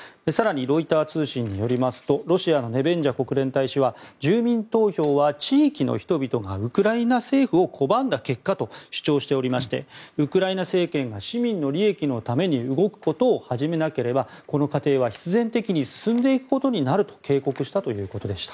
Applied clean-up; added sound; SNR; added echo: none; none; none; none.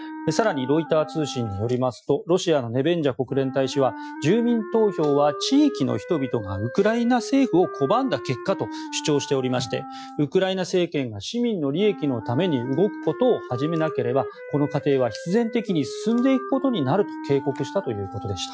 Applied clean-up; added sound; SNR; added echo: classical method Wiener filter.